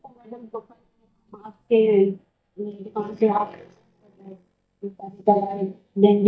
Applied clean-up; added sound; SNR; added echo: neural mask model DeepFilterNet 3.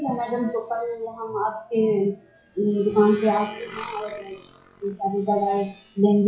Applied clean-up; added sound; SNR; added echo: classical method WPE with log-MMSE.